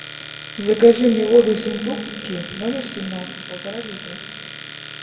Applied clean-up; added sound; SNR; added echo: none; Domestic sounds, home sounds; 12 dB; reverberation time 1.7 s.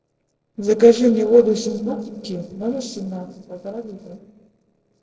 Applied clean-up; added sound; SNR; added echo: neural separator model SepFormer DNS4.